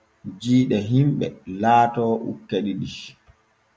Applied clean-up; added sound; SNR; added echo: none; none; none; none.